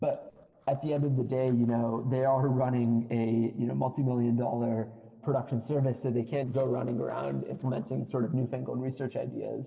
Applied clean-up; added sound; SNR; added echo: neural separator model SepFormer DNS4.